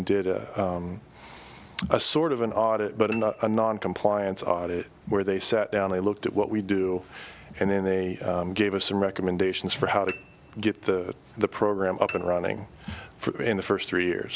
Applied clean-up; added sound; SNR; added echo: none; Piano; 19 dB; none.